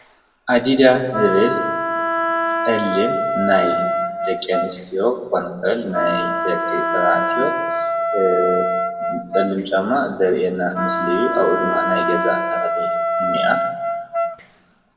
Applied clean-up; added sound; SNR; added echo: none; Wind instrument, woodwind instrument; 1 dB; reverberation time 1.3 s.